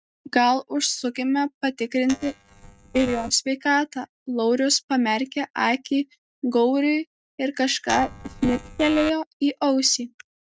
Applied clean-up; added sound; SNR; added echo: neural mask model RNNoise.